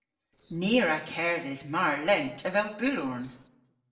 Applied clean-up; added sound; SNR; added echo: neural separator model SepFormer DNS4.